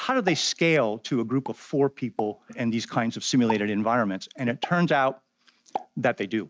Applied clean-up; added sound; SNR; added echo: neural mask model RNNoise.